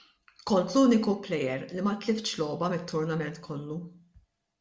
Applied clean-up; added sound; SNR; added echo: none; none; none; none.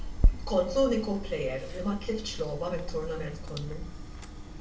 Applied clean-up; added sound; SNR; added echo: none; Chewing, mastication; -1 dB; reverberation time 0.3 s.